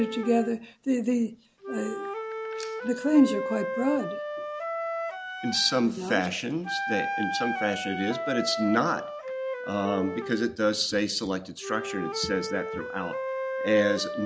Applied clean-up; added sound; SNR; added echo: none; Wind instrument, woodwind instrument; 5 dB; none.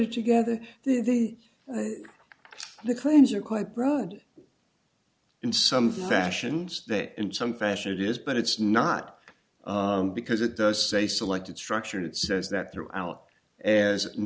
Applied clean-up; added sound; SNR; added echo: none; none; none; none.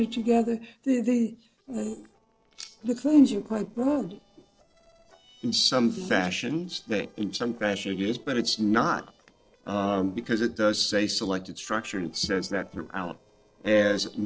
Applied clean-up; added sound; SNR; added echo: neural separator model SepFormer DNS4.